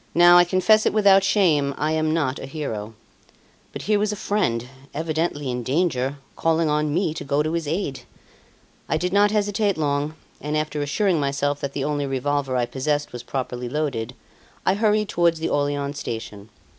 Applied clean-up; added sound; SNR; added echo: none; none; none; none.